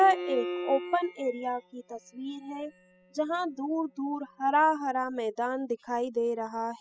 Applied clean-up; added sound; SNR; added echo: classical method spectral subtraction.